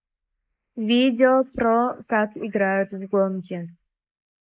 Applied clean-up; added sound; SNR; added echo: neural mask model Resemble Enhance denoiser.